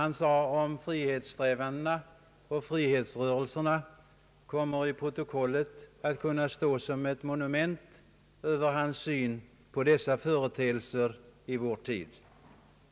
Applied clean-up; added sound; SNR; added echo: none; none; none; none.